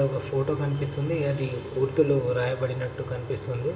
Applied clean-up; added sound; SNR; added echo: none; none; none; reverberation time 0.4 s.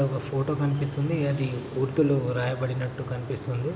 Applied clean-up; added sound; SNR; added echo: none; none; none; none.